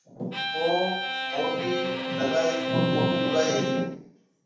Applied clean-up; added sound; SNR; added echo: none; Bowed string instrument; 0 dB; reverberation time 0.7 s.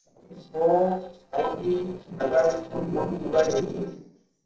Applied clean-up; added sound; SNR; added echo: neural separator model SepFormer DNS4.